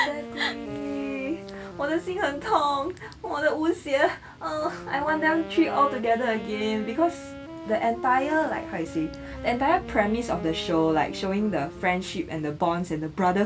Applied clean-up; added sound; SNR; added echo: none; Wind instrument, woodwind instrument; 13 dB; none.